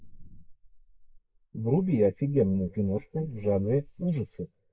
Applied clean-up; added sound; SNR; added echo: neural mask model Resemble Enhance denoiser.